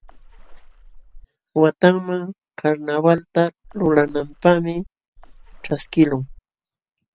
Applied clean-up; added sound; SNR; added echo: none; Water / Splash, splatter; 19 dB; none.